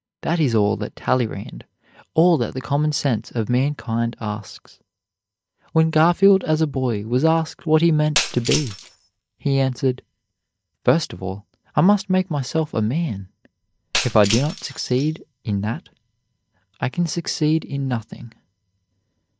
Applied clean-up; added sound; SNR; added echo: neural mask model DeepFilterNet 3.